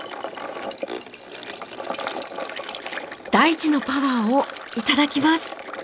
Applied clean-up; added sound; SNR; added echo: none; none; none; none.